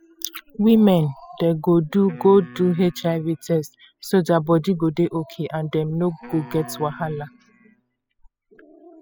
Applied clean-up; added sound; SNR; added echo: classical method spectral subtraction.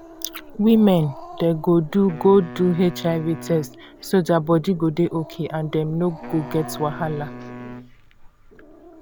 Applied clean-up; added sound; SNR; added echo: none; Growling + Wind instrument, woodwind instrument; 16 dB; none.